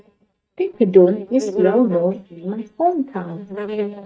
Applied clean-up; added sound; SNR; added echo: neural mask model DeepFilterNet 3.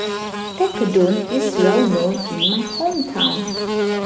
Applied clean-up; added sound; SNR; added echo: none; Buzz / Bird; 2 dB; reverberation time 1.1 s.